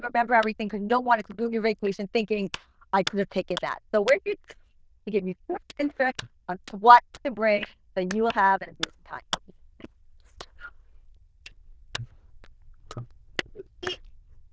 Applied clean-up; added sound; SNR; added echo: neural diffusion model UNIVERSE++.